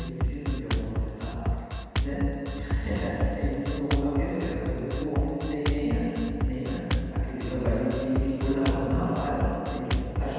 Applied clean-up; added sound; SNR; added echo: none; Drum kit; 0 dB; reverberation time 2.1 s.